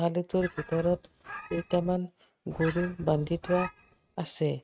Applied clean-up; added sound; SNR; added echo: neural mask model RNNoise.